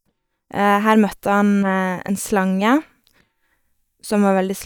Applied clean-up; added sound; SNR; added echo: neural mask model DeepFilterNet 3.